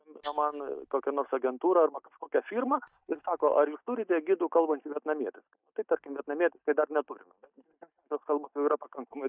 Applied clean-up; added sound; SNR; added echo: neural mask model DeepFilterNet 3.